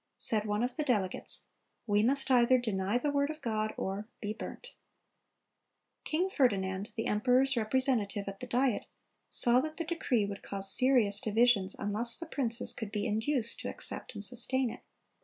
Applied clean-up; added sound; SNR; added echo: none; none; none; none.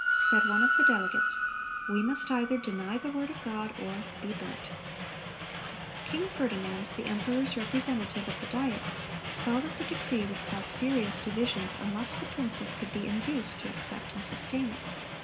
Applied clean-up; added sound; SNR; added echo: none; Train; 1 dB; reverberation time 2.1 s.